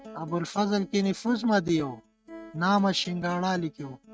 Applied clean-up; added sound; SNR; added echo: neural mask model RNNoise.